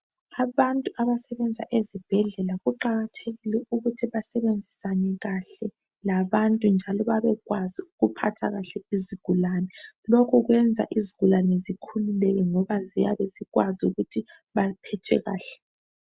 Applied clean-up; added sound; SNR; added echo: none; none; none; none.